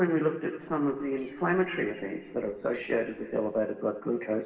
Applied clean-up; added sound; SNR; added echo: neural separator model SepFormer DNS4.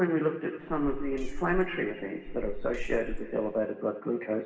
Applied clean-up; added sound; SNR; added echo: none; Meow; 5 dB; reverberation time 2.2 s.